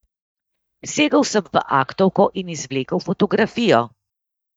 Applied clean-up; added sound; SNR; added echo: neural mask model DeepFilterNet 3.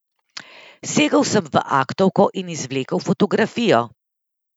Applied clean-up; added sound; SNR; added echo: none; none; none; none.